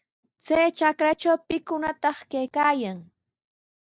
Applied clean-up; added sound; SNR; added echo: none; none; none; none.